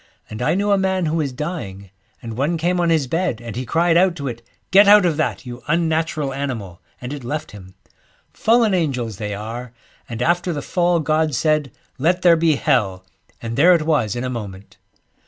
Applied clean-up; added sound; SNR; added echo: none; none; none; none.